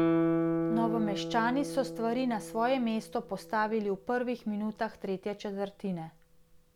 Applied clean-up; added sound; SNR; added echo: none; Guitar; 2 dB; none.